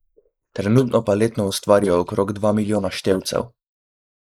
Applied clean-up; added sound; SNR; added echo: neural mask model Resemble Enhance denoiser.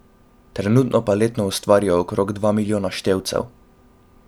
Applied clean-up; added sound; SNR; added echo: none; none; none; none.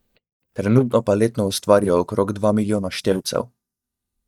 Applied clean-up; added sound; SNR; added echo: neural mask model DeepFilterNet 3.